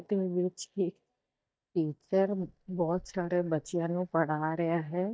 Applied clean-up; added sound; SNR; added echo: neural mask model DeepFilterNet 3.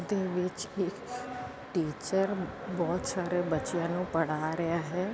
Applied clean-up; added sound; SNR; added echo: none; none; none; none.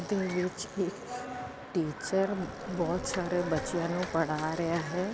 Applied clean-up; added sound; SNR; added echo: none; Bicycle + Bird vocalization, bird call, bird song; 15 dB; none.